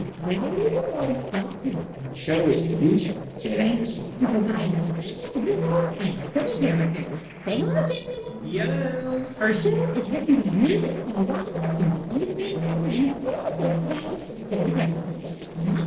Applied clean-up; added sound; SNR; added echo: neural separator model SepFormer DNS4.